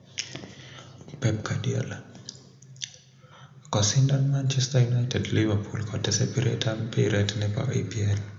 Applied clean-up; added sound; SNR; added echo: none; none; none; reverberation time 0.7 s.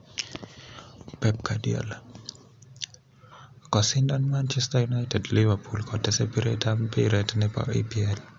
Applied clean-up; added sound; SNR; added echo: none; none; none; none.